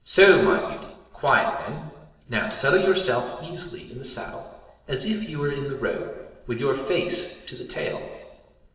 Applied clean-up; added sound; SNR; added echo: neural separator model SepFormer DNS4.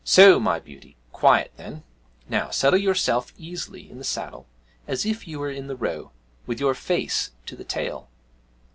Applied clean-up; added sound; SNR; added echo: none; none; none; none.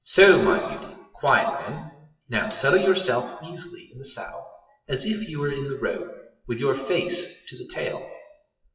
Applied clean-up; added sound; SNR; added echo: classical method WPE with log-MMSE.